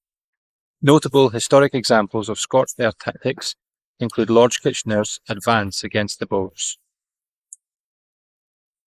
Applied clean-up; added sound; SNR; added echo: neural mask model Resemble Enhance denoiser.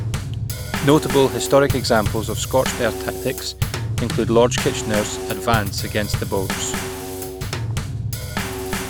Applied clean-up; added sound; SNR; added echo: none; Bass drum / Snare drum / Drum kit; 3 dB; none.